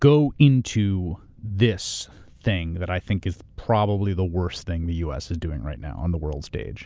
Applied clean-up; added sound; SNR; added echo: none; none; none; none.